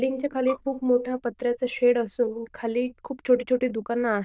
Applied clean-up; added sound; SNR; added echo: neural diffusion model UNIVERSE++.